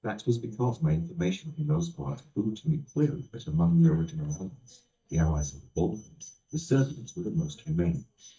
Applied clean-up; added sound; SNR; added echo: neural mask model DeepFilterNet 3.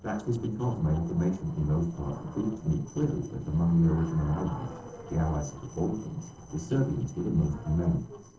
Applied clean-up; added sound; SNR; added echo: neural separator model SepFormer DNS4.